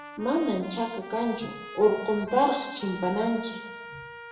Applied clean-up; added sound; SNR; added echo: none; Trumpet; 14 dB; reverberation time 0.9 s.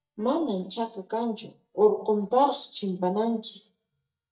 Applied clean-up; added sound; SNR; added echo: neural mask model DeepFilterNet 3.